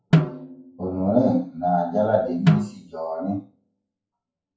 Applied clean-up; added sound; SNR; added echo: classical method WPE with log-MMSE.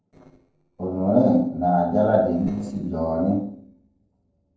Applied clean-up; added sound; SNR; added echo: neural separator model SepFormer DNS4.